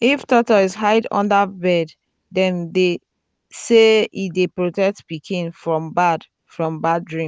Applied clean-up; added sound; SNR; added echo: none; none; none; none.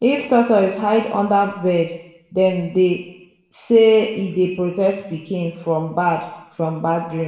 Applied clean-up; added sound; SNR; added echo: none; none; none; reverberation time 0.9 s.